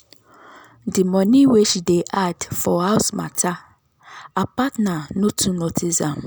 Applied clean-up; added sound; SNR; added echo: none; none; none; none.